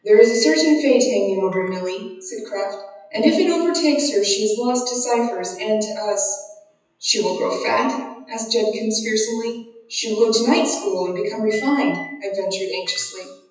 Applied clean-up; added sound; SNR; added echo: classical method WPE with log-MMSE.